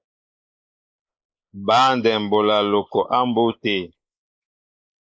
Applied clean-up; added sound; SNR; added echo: neural mask model Resemble Enhance denoiser.